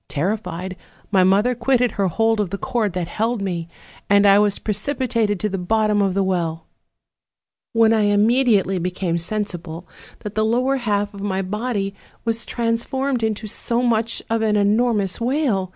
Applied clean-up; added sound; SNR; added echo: none; none; none; none.